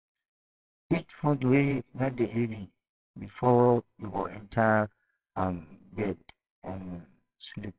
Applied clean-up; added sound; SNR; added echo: neural separator model SepFormer WHAMR!.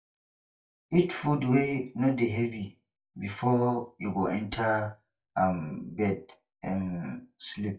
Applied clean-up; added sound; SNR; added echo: neural mask model DeepFilterNet 3.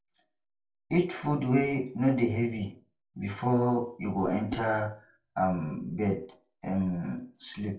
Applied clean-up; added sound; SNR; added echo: neural separator model SepFormer DNS4.